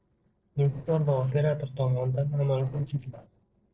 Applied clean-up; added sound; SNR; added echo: neural separator model SepFormer DNS4.